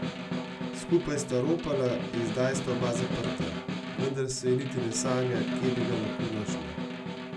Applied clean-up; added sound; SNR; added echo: none; Snare drum; 2 dB; none.